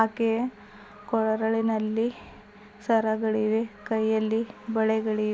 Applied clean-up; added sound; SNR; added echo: none; none; none; none.